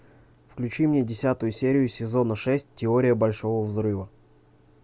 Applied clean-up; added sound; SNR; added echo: none; none; none; none.